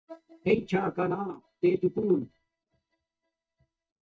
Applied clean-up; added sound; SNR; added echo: neural mask model DeepFilterNet 3.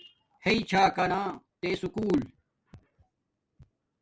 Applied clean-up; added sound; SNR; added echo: none; none; none; none.